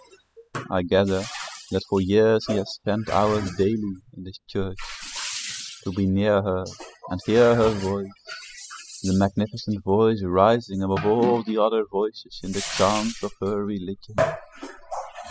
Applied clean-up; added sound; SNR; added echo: classical method spectral subtraction.